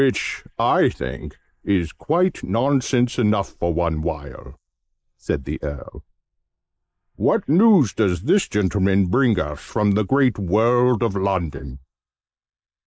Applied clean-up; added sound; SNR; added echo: neural mask model Resemble Enhance denoiser.